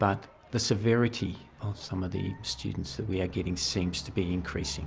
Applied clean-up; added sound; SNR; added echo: none; none; none; none.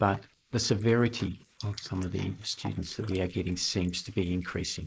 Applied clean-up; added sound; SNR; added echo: neural mask model Resemble Enhance denoiser.